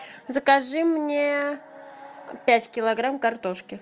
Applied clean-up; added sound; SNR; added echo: none; none; none; none.